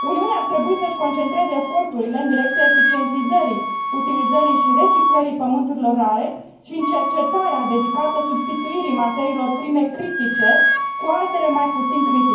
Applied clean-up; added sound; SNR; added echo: none; Wind instrument, woodwind instrument; 1 dB; reverberation time 0.9 s.